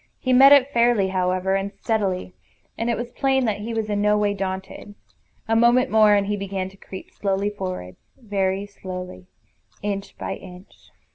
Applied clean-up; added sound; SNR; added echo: none; none; none; none.